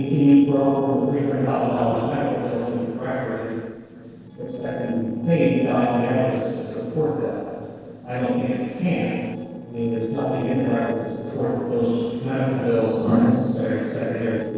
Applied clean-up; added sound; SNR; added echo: neural separator model SepFormer DNS4.